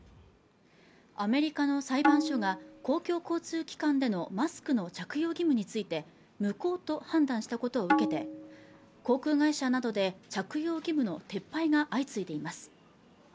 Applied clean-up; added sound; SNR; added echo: none; Tabla; 2 dB; none.